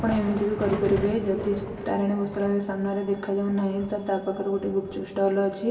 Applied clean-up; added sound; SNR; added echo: none; Thunder; 12 dB; reverberation time 3.0 s.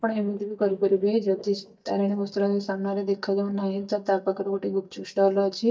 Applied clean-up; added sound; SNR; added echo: neural mask model DeepFilterNet 3.